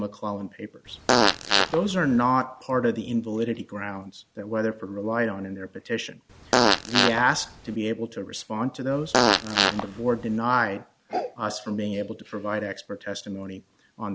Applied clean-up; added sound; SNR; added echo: none; Fart; -4 dB; none.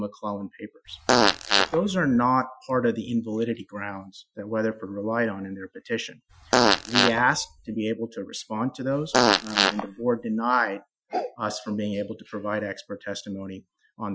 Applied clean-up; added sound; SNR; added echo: classical method Wiener filter.